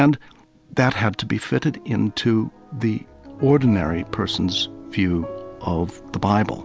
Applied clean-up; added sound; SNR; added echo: none; none; none; none.